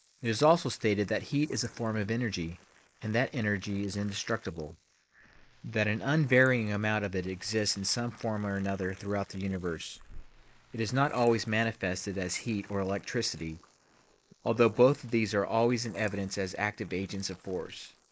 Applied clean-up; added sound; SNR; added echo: neural mask model Resemble Enhance denoiser.